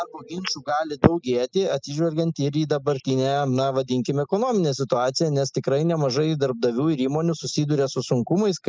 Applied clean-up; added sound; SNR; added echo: classical method spectral subtraction.